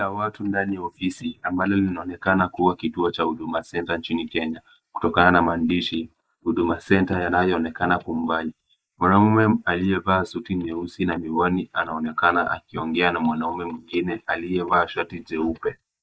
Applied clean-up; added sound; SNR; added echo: neural mask model Resemble Enhance denoiser.